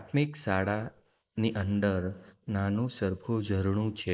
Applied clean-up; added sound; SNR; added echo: neural mask model Resemble Enhance denoiser.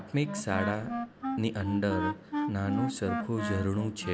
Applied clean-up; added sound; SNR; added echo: none; Wind instrument, woodwind instrument; 3 dB; none.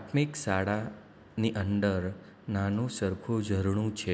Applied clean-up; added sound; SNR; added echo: none; none; none; none.